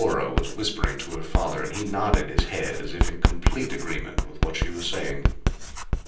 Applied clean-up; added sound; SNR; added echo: none; Writing; -5 dB; reverberation time 0.6 s.